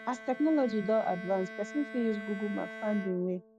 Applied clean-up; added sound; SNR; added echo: none; Bowed string instrument; 13 dB; none.